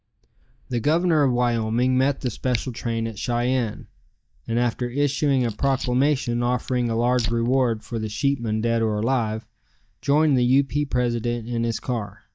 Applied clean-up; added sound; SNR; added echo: neural mask model DeepFilterNet 3.